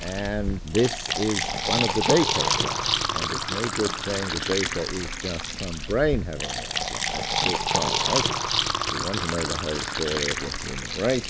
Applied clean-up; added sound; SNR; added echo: none; Fill (with liquid); -1 dB; none.